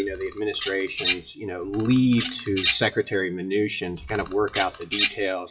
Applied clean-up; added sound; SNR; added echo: classical method WPE with log-MMSE.